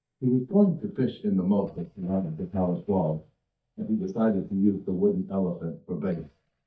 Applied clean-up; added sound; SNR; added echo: neural mask model DeepFilterNet 3.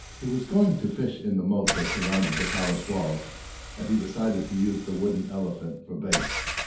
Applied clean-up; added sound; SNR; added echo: none; Engine / Car; 6 dB; reverberation time 0.6 s.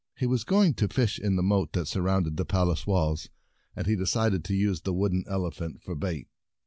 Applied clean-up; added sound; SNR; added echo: none; none; none; none.